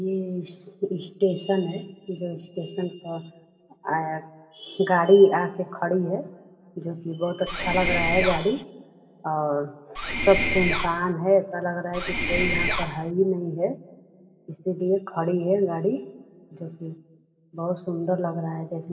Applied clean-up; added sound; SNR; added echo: none; Mechanisms; 0 dB; reverberation time 1.8 s.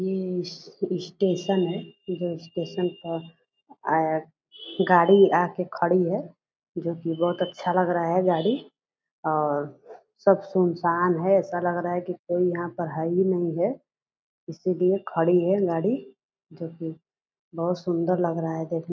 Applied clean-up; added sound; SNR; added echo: none; none; none; none.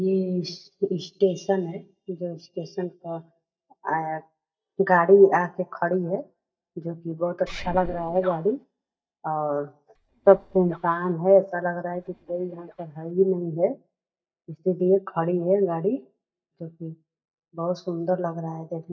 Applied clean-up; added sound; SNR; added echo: neural mask model DeepFilterNet 3.